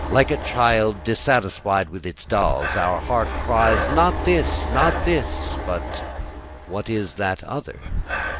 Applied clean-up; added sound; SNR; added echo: none; Breathing; 4 dB; none.